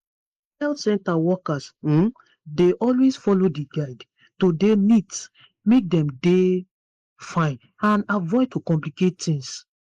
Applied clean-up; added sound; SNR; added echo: neural mask model Resemble Enhance denoiser.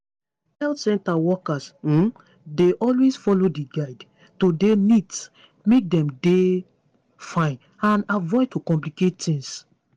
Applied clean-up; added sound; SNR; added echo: none; none; none; none.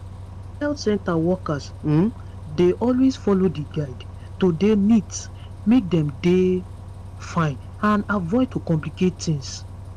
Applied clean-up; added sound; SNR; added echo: none; Bus; 14 dB; none.